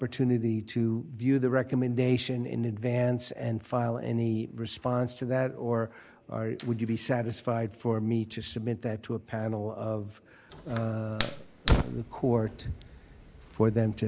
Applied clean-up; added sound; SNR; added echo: none; Fire; 4 dB; none.